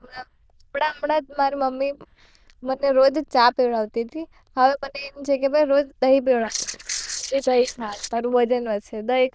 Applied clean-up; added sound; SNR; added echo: neural diffusion model UNIVERSE++.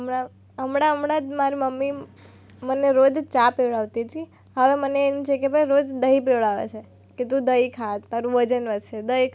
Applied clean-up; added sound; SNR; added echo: none; none; none; none.